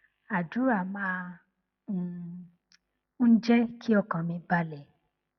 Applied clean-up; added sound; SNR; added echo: none; none; none; none.